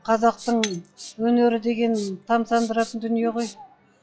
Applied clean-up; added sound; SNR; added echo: classical method log-MMSE.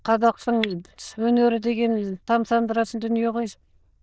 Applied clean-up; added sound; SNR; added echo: neural diffusion model UNIVERSE++.